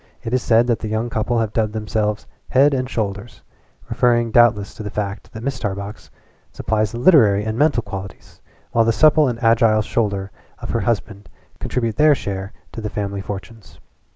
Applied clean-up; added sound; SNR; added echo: none; none; none; none.